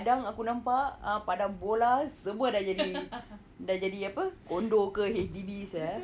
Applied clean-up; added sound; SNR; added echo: none; none; none; none.